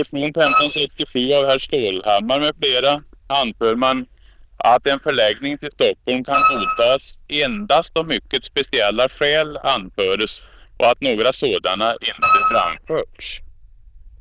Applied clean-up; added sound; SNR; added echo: neural diffusion model UNIVERSE++.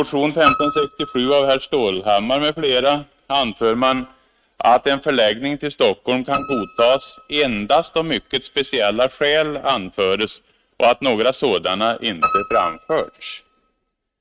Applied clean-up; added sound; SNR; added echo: neural mask model RNNoise.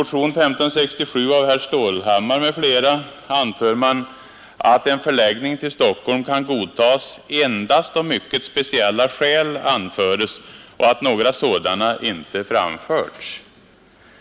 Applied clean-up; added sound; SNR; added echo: none; none; none; none.